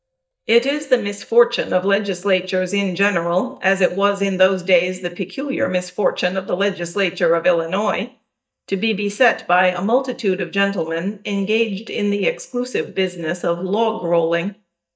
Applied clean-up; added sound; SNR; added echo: neural mask model DeepFilterNet 3.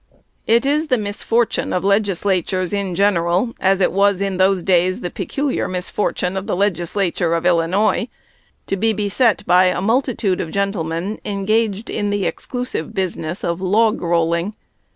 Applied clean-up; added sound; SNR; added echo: none; none; none; none.